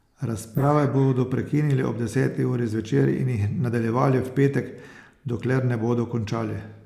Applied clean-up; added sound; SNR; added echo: neural mask model Resemble Enhance denoiser.